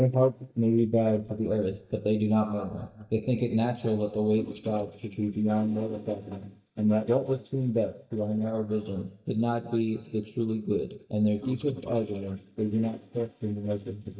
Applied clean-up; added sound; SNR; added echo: neural mask model DeepFilterNet 3.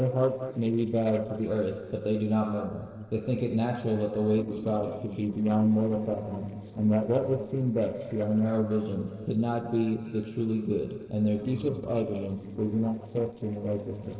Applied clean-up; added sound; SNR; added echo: neural separator model SepFormer DNS4.